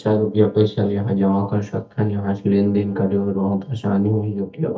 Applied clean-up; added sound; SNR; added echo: neural mask model DeepFilterNet 3.